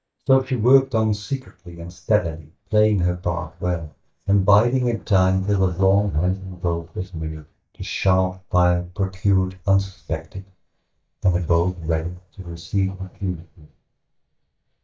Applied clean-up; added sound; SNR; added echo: neural mask model DeepFilterNet 3.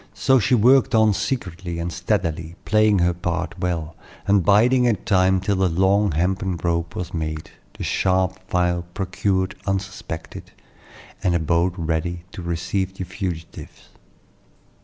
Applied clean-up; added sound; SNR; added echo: none; none; none; none.